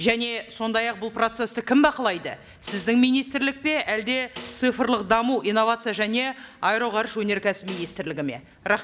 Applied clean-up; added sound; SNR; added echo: none; Snare drum; 18 dB; none.